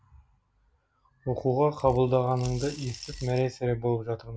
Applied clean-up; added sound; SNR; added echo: none; Coin (dropping) / Glass; 19 dB; none.